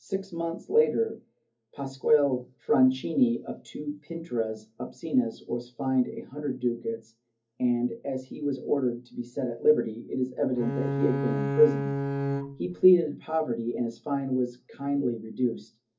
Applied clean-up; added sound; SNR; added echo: none; Bowed string instrument; 2 dB; reverberation time 0.3 s.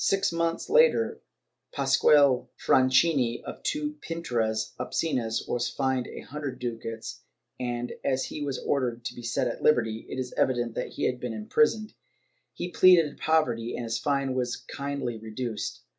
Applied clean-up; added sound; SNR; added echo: none; none; none; none.